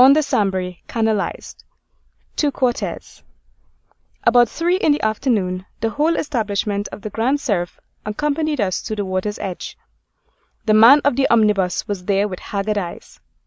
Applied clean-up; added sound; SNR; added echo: none; none; none; none.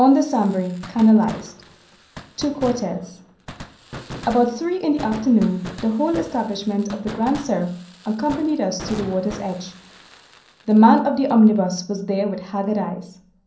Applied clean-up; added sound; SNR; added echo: none; Fireworks; 18 dB; reverberation time 0.6 s.